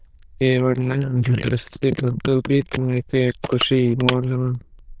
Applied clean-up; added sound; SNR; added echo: neural diffusion model UNIVERSE++.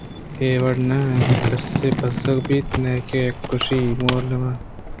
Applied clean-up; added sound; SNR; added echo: none; Skateboard; 3 dB; none.